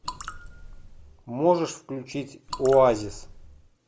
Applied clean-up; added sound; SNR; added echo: none; Raindrop / Drip; 13 dB; none.